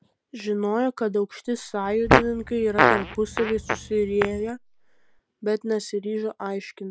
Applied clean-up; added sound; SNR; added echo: none; Fart; -1 dB; none.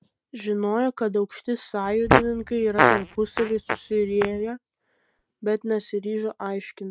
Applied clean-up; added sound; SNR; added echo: neural mask model RNNoise.